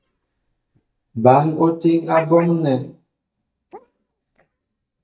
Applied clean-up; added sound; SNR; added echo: neural mask model DeepFilterNet 3.